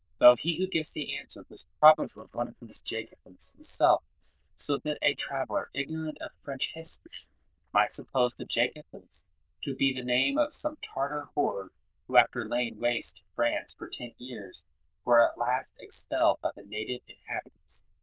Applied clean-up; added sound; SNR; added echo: neural diffusion model UNIVERSE++.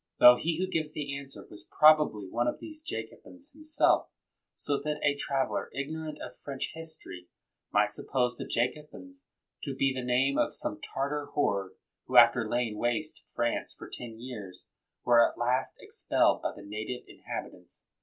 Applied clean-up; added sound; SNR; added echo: none; none; none; none.